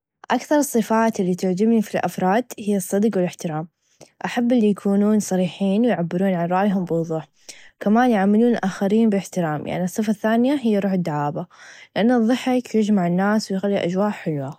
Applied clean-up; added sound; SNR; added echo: neural mask model Resemble Enhance denoiser.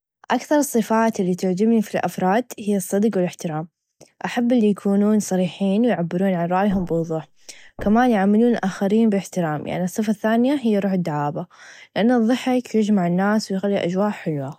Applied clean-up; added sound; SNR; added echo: neural mask model DeepFilterNet 3.